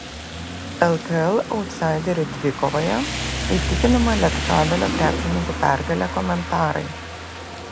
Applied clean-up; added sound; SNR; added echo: none; Rain; 4 dB; none.